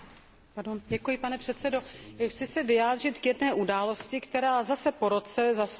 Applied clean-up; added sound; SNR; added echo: none; none; none; none.